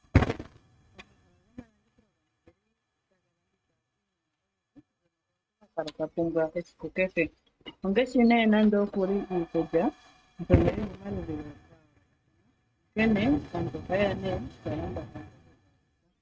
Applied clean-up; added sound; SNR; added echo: neural mask model RNNoise.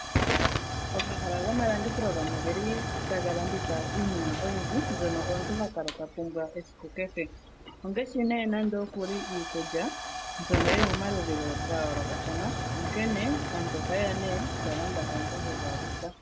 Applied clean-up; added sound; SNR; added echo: none; Tick / Hiss / Explosion / Fire; 0 dB; none.